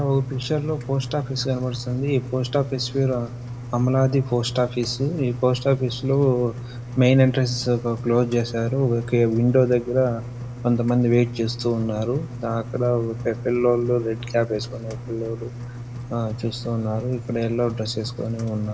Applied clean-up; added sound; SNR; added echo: none; Engine; 10 dB; reverberation time 1.9 s.